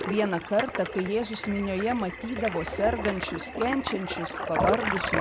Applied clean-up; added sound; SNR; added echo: none; Toilet flush; 3 dB; none.